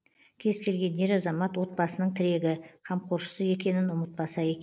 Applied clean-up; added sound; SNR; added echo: neural mask model Resemble Enhance denoiser.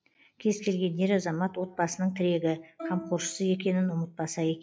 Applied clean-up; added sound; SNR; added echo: classical method log-MMSE.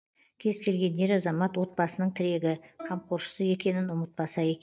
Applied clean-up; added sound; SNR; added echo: neural mask model DeepFilterNet 3.